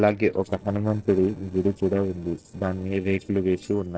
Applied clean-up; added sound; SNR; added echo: neural separator model SepFormer DNS4.